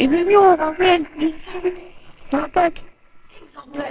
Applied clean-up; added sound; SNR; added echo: neural separator model SepFormer WHAMR!.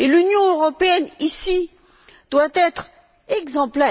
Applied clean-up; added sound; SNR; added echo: none; none; none; none.